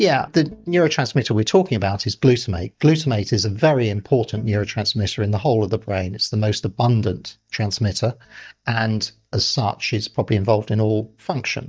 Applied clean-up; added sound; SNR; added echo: neural mask model DeepFilterNet 3.